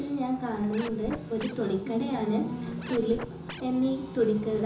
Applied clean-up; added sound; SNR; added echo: none; Scratching (performance technique); 14 dB; reverberation time 0.7 s.